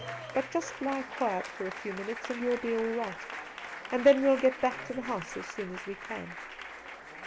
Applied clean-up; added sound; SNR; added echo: none; Applause; 10 dB; none.